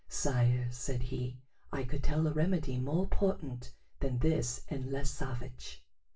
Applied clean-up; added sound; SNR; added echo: none; none; none; reverberation time 0.2 s.